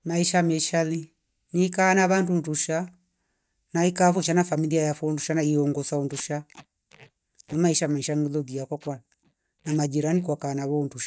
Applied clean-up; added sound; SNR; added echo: neural mask model DeepFilterNet 3.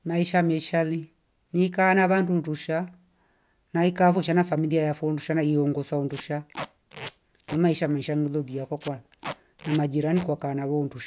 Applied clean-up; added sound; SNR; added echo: none; Packing tape, duct tape; 16 dB; none.